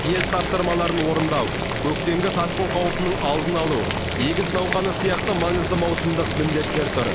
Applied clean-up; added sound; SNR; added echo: none; Boiling; 1 dB; none.